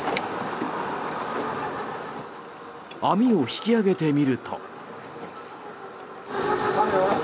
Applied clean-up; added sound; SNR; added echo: none; none; none; none.